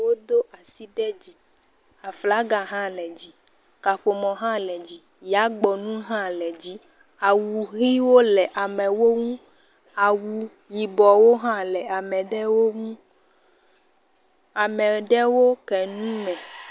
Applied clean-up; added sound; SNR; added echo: none; none; none; none.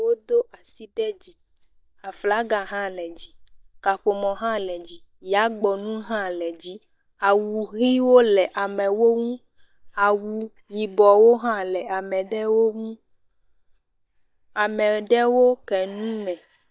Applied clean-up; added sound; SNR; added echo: neural mask model DeepFilterNet 3.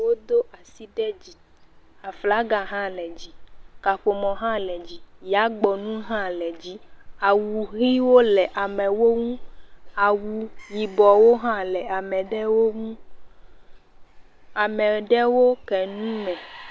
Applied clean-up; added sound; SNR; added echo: none; Gull, seagull / Fowl; 17 dB; none.